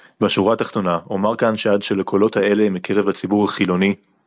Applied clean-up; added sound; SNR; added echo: none; none; none; none.